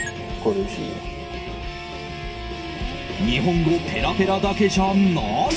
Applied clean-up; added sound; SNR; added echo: none; Brass instrument; 15 dB; reverberation time 2.3 s.